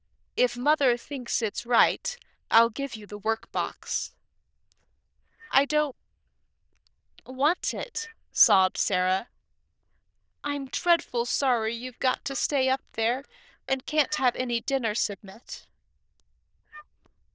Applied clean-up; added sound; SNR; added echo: neural diffusion model UNIVERSE++.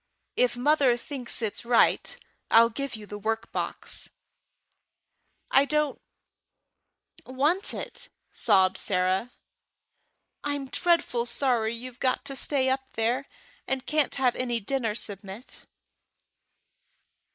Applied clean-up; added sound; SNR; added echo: neural mask model Resemble Enhance denoiser.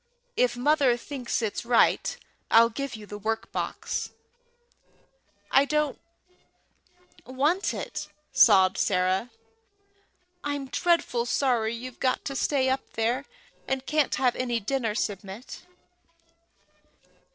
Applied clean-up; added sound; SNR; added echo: neural separator model SepFormer DNS4.